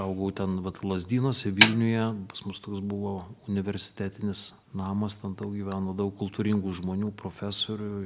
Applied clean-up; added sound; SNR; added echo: none; Snare drum; -4 dB; none.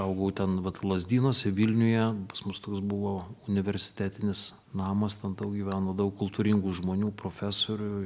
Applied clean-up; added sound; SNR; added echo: none; none; none; none.